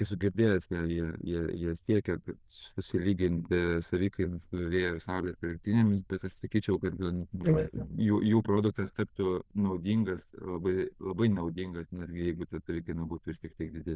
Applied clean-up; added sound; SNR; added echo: neural diffusion model UNIVERSE++.